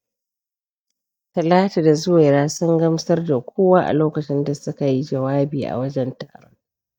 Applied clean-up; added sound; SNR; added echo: neural mask model DeepFilterNet 3.